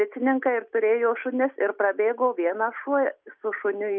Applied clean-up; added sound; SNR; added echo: none; none; none; none.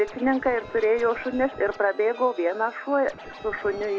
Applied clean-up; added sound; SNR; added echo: none; Scratching (performance technique) + Chime; 17 dB; none.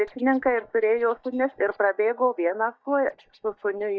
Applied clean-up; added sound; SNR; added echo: neural mask model DeepFilterNet 3.